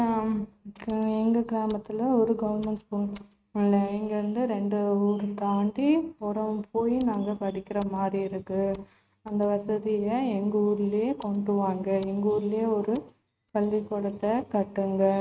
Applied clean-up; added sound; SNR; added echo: neural mask model RNNoise.